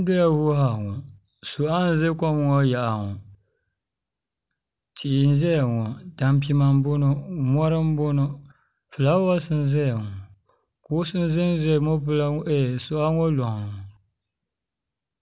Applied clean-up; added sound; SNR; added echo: none; none; none; none.